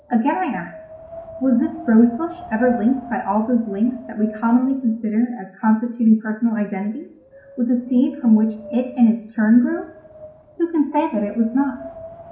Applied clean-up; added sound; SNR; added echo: none; Wind; 19 dB; reverberation time 0.5 s.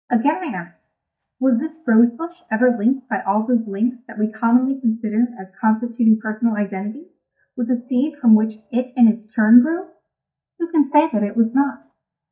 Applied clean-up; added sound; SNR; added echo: neural mask model DeepFilterNet 3.